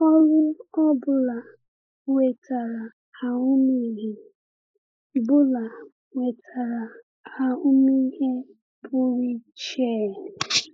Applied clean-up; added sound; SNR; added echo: neural mask model Resemble Enhance denoiser.